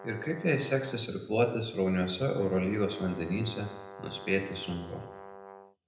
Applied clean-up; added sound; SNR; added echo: none; Brass instrument; 16 dB; reverberation time 0.8 s.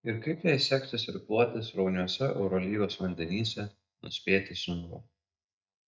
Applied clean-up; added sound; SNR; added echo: neural mask model DeepFilterNet 3.